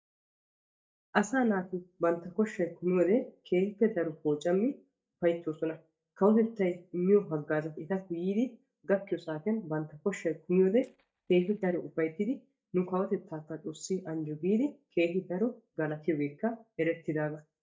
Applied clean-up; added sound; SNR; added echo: neural mask model DeepFilterNet 3.